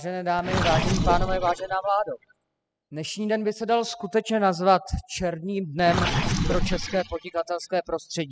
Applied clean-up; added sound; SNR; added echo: classical method spectral subtraction.